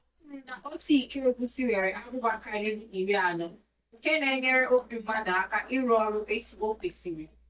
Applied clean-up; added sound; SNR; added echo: neural mask model DeepFilterNet 3.